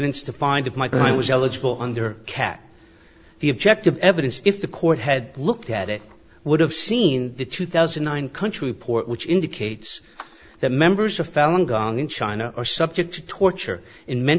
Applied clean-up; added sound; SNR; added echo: none; none; none; none.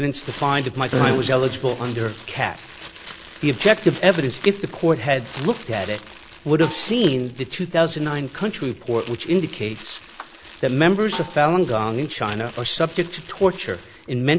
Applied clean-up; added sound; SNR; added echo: none; Crumpling, crinkling + Snare drum; 17 dB; none.